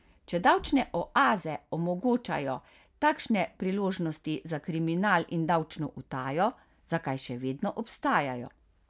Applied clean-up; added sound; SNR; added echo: none; none; none; none.